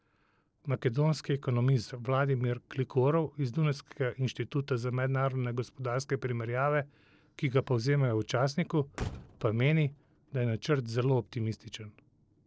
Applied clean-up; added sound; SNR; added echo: neural separator model SepFormer DNS4.